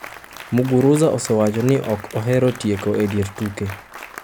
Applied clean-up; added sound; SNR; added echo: none; Applause; 17 dB; none.